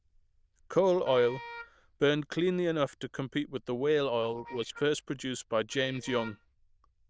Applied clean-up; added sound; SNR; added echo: neural diffusion model UNIVERSE++.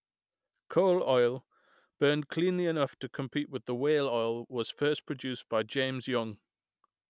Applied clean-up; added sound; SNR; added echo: none; none; none; none.